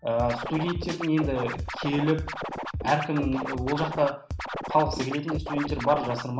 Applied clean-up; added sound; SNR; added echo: none; Scratching (performance technique); 6 dB; none.